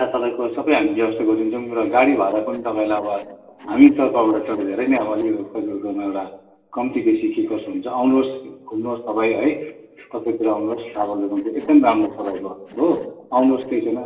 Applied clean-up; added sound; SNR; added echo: neural separator model SepFormer DNS4.